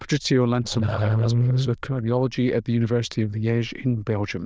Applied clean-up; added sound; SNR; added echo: neural diffusion model UNIVERSE++.